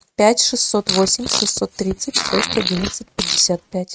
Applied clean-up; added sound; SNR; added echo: neural mask model RNNoise.